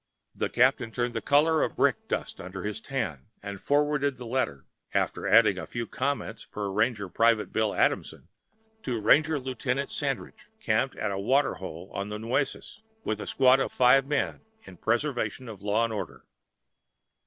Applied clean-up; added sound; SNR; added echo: neural separator model SepFormer DNS4.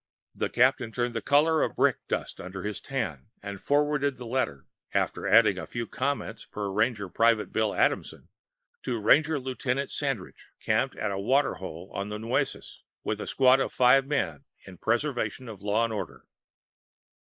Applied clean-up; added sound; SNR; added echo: neural mask model Resemble Enhance denoiser.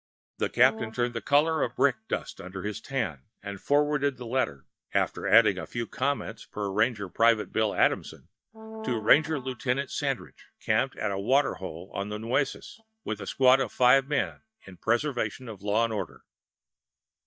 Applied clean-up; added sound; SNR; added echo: neural mask model DeepFilterNet 3.